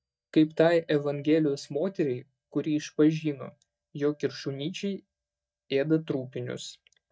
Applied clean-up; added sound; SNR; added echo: neural mask model DeepFilterNet 3.